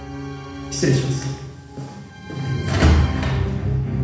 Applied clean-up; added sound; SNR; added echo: none; none; none; reverberation time 1.1 s.